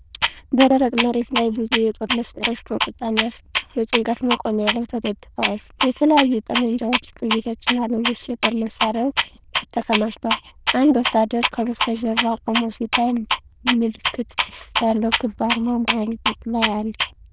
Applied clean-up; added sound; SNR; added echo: neural diffusion model UNIVERSE++.